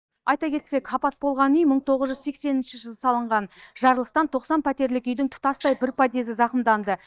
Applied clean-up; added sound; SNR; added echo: neural mask model DeepFilterNet 3.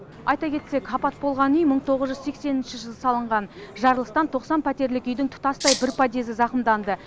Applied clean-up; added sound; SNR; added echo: none; Rattle (instrument); 3 dB; none.